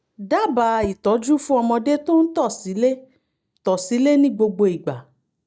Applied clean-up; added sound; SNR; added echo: neural mask model DeepFilterNet 3.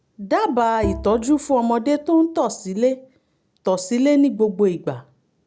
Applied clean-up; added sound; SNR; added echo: none; Bowed string instrument; 14 dB; none.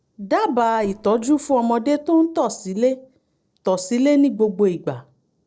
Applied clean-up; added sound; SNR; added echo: neural separator model SepFormer DNS4.